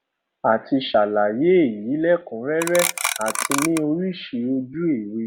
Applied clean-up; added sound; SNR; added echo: none; Clock; 4 dB; none.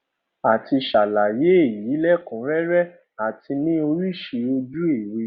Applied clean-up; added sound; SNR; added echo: none; none; none; none.